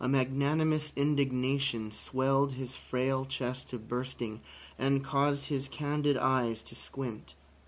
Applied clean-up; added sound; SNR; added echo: none; none; none; none.